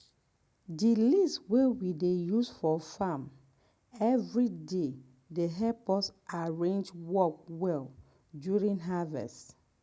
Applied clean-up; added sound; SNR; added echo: none; none; none; none.